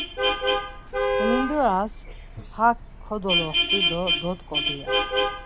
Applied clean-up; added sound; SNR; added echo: none; Vehicle horn, car horn, honking; -2 dB; none.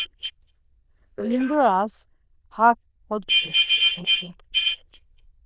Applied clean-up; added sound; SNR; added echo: neural diffusion model UNIVERSE++.